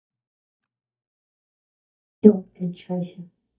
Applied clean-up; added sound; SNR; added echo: neural mask model DeepFilterNet 3.